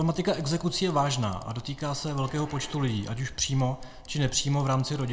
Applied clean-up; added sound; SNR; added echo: none; Bicycle; 15 dB; reverberation time 0.3 s.